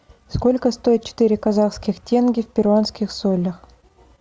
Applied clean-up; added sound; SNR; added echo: none; none; none; none.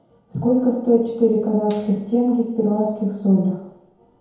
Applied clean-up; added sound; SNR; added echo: none; Cutlery, silverware; 17 dB; reverberation time 0.9 s.